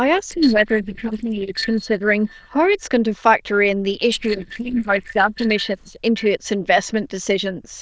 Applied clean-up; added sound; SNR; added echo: neural diffusion model UNIVERSE++.